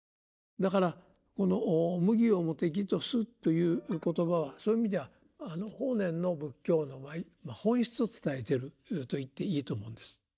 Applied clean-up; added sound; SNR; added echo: neural mask model DeepFilterNet 3.